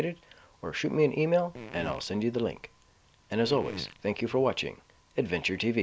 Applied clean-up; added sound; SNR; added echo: none; Fart; 15 dB; none.